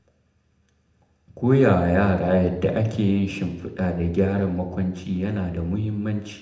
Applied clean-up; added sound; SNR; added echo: none; none; none; reverberation time 0.8 s.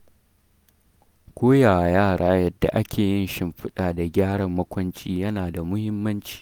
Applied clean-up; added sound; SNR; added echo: none; none; none; none.